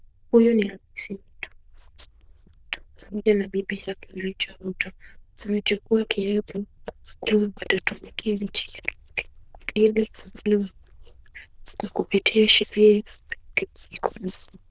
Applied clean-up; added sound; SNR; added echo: neural diffusion model UNIVERSE++.